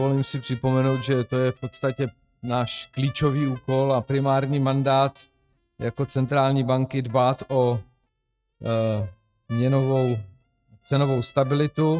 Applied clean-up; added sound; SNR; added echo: neural mask model RNNoise.